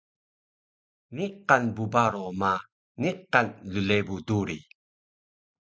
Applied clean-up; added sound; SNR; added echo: none; none; none; none.